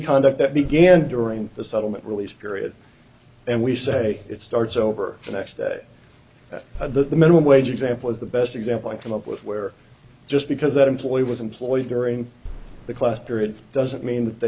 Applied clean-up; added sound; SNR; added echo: none; Boom; 19 dB; none.